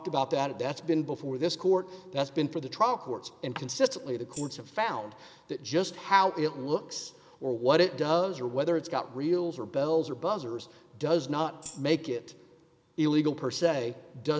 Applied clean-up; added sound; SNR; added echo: none; Tambourine; 18 dB; none.